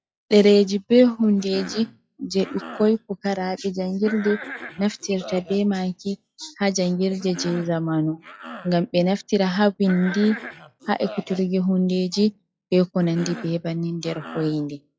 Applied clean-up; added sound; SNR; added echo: classical method log-MMSE.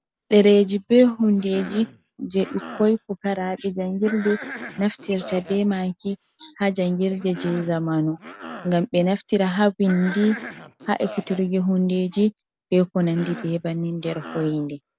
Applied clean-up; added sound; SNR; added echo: none; Cough; 17 dB; none.